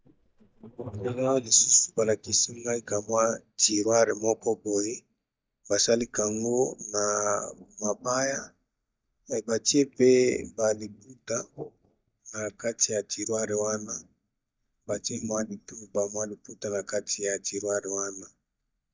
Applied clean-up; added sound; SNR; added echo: neural mask model DeepFilterNet 3.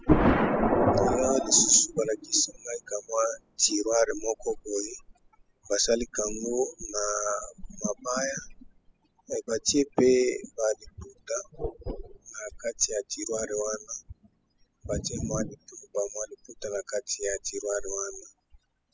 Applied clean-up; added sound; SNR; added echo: classical method spectral subtraction.